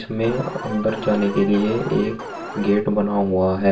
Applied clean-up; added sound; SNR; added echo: none; Alarm; 11 dB; reverberation time 0.3 s.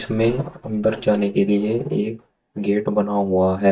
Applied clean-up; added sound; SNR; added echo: neural mask model DeepFilterNet 3.